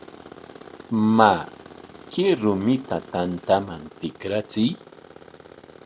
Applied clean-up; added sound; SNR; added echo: none; Tools; 19 dB; none.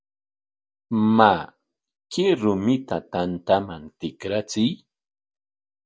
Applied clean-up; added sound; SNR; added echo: none; none; none; none.